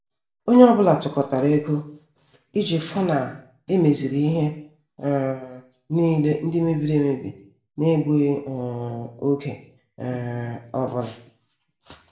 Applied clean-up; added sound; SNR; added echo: none; Tambourine; 18 dB; reverberation time 0.5 s.